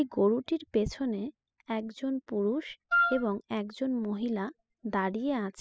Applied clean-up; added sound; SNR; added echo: classical method spectral subtraction.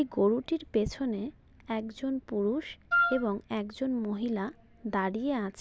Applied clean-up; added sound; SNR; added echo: none; Wind instrument, woodwind instrument; -2 dB; none.